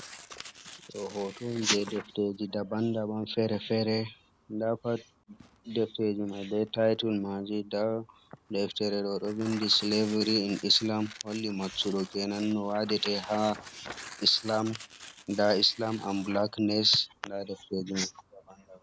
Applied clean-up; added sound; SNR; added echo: none; Tearing; 19 dB; none.